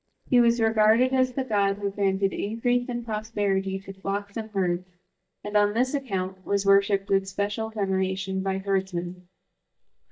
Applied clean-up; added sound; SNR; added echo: neural mask model DeepFilterNet 3.